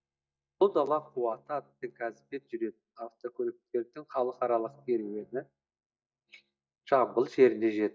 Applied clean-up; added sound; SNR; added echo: neural mask model DeepFilterNet 3.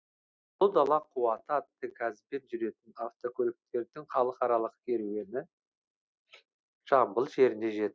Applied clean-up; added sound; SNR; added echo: none; none; none; none.